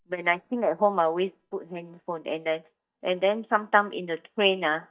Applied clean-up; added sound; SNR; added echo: neural mask model DeepFilterNet 3.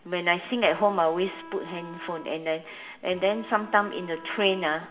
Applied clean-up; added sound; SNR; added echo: none; Bowed string instrument; 17 dB; reverberation time 0.6 s.